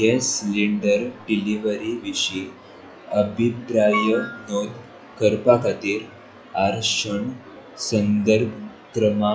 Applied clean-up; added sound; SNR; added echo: classical method log-MMSE.